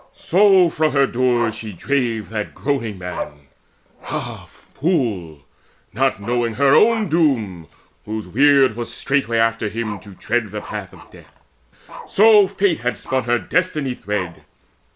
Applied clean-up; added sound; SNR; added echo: none; Growling; 18 dB; none.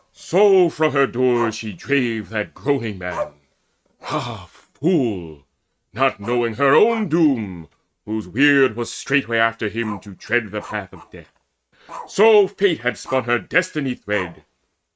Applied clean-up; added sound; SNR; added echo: neural mask model RNNoise.